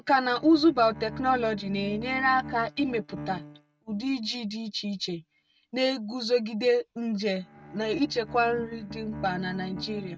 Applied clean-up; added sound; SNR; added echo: neural mask model RNNoise.